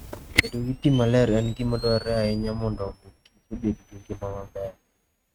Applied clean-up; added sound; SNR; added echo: neural mask model RNNoise.